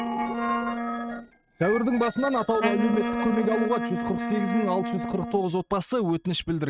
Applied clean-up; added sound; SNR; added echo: neural mask model RNNoise.